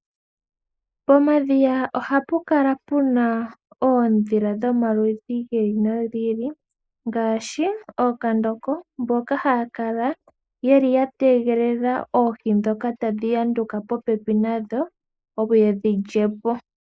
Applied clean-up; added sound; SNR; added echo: neural mask model Resemble Enhance denoiser.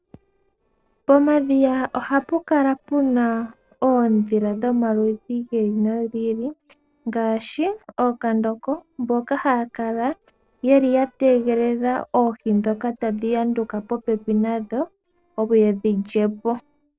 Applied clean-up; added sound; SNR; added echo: neural separator model SepFormer DNS4.